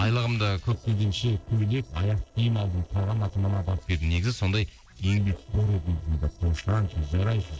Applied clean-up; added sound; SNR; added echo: neural separator model SepFormer DNS4.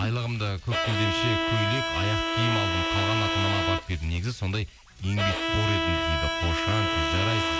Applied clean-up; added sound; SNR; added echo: none; Bowed string instrument; 0 dB; none.